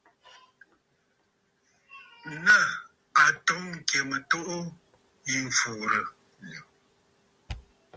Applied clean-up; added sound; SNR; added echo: none; none; none; none.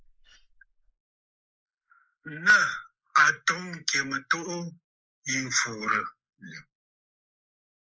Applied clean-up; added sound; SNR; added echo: neural mask model Resemble Enhance denoiser.